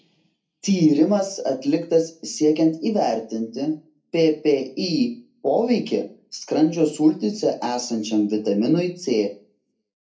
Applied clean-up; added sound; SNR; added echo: none; none; none; reverberation time 0.3 s.